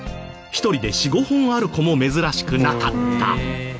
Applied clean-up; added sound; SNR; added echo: none; none; none; none.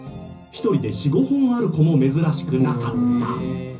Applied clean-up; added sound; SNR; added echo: none; none; none; reverberation time 0.5 s.